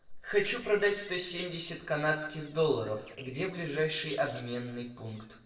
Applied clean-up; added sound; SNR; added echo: neural separator model SepFormer DNS4.